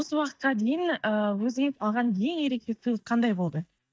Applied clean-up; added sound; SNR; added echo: neural mask model DeepFilterNet 3.